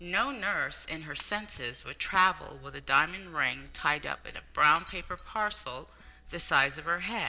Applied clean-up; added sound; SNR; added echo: neural separator model SepFormer DNS4.